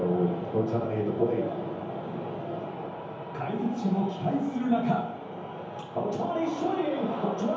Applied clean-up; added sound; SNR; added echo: none; none; none; reverberation time 0.9 s.